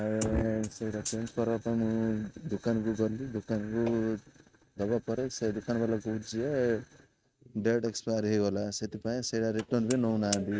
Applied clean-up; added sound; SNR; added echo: neural mask model RNNoise.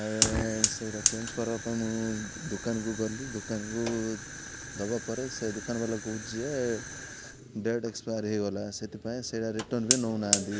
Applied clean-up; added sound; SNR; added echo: none; Fire; 2 dB; none.